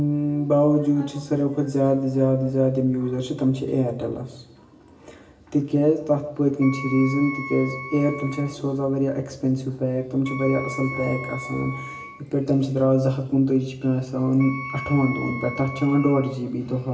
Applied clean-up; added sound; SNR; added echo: none; Wind instrument, woodwind instrument; 12 dB; reverberation time 0.9 s.